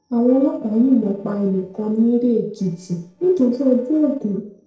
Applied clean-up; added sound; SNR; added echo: neural separator model SepFormer DNS4.